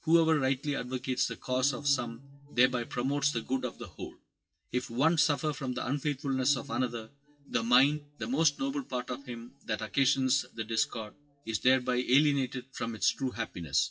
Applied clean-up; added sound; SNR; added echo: classical method WPE with log-MMSE.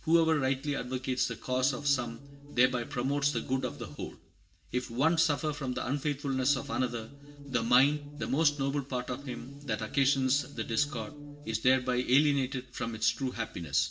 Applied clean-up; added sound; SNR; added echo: none; Musical instrument; 13 dB; reverberation time 0.2 s.